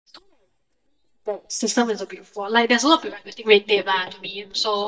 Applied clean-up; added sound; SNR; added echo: neural mask model DeepFilterNet 3.